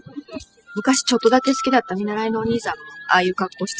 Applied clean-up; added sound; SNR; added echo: classical method spectral subtraction.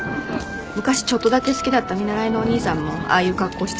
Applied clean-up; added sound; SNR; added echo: none; Thunder; 10 dB; none.